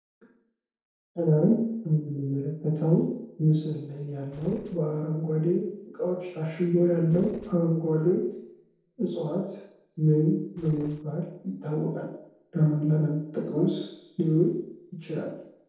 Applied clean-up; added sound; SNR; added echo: neural separator model SepFormer DNS4.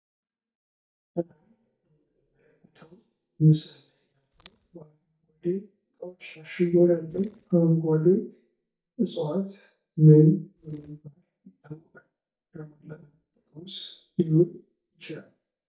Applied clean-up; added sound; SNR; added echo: neural mask model DeepFilterNet 3.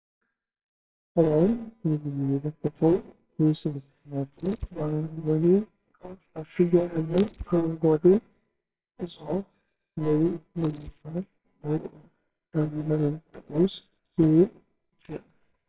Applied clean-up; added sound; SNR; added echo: neural separator model SepFormer WHAMR!.